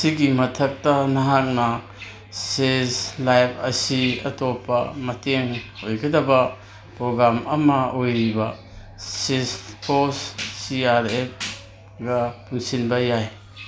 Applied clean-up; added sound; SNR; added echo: none; none; none; none.